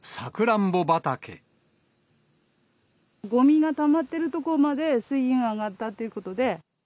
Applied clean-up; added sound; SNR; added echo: none; none; none; none.